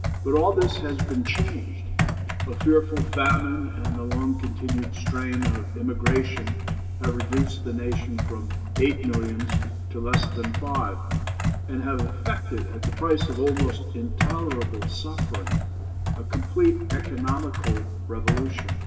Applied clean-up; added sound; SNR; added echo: none; Computer keyboard; -1 dB; reverberation time 2.1 s.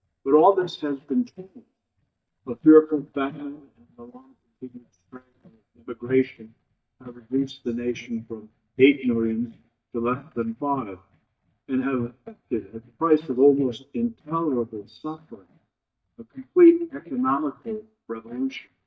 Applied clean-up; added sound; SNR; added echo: neural mask model DeepFilterNet 3.